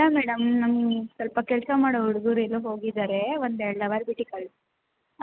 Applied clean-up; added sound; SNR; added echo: none; none; none; none.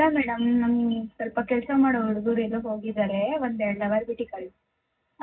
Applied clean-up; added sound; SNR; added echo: none; none; none; reverberation time 0.4 s.